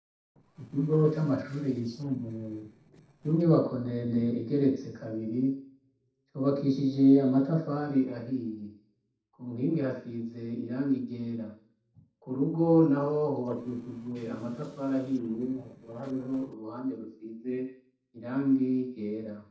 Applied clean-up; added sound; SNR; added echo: neural separator model SepFormer DNS4.